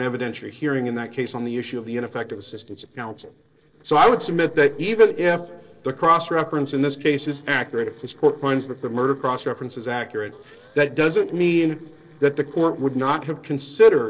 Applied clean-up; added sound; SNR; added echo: neural separator model SepFormer DNS4.